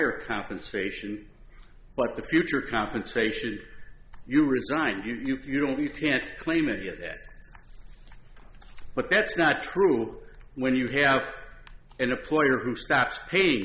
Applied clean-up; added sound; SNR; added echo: none; none; none; none.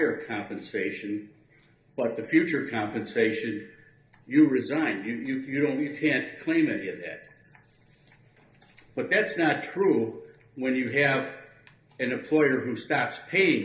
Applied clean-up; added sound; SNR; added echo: none; none; none; reverberation time 0.3 s.